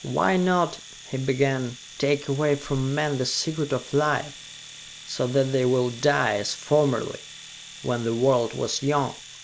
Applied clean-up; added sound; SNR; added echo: none; Domestic sounds, home sounds; 17 dB; none.